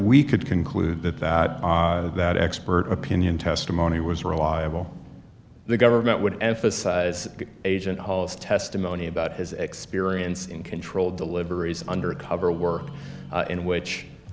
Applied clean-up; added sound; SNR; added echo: none; Guitar; 15 dB; none.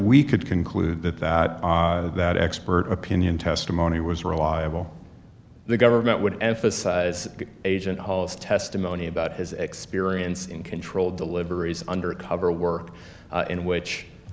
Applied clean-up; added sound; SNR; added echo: none; none; none; none.